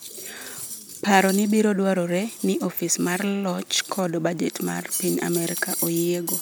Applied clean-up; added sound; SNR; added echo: none; Cutlery, silverware; 11 dB; none.